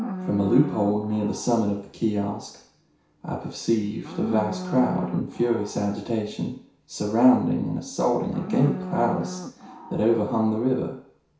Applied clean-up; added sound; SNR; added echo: none; Livestock, farm animals, working animals; 12 dB; reverberation time 0.6 s.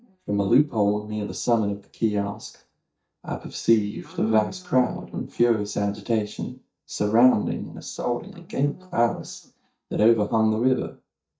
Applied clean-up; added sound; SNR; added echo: neural mask model DeepFilterNet 3.